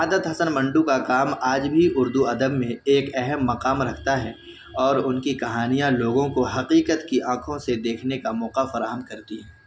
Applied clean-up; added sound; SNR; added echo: none; none; none; none.